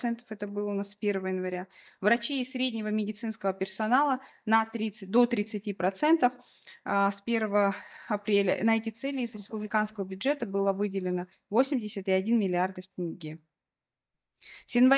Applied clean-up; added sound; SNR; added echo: neural mask model DeepFilterNet 3.